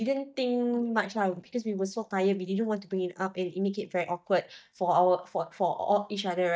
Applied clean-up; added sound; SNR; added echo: neural mask model DeepFilterNet 3.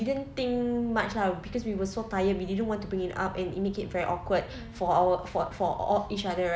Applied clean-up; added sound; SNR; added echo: none; none; none; none.